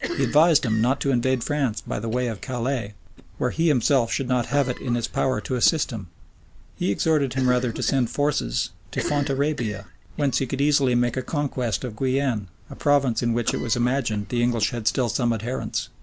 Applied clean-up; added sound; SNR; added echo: none; Cough; 16 dB; none.